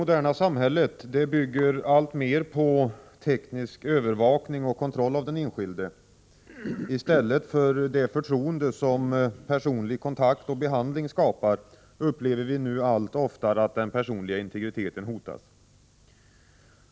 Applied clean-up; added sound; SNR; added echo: none; none; none; none.